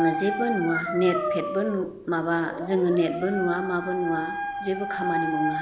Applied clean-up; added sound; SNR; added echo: none; Dog; 4 dB; none.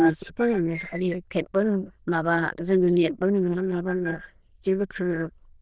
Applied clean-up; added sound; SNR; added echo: neural diffusion model UNIVERSE++.